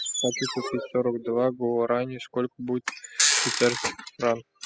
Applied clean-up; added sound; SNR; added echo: classical method spectral subtraction.